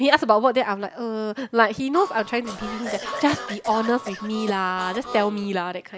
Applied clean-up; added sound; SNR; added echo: none; Harmonica + Cough; 11 dB; none.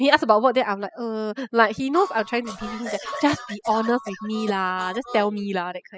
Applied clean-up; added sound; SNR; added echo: classical method spectral subtraction.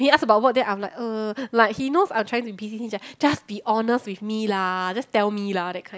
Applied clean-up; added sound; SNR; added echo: none; none; none; none.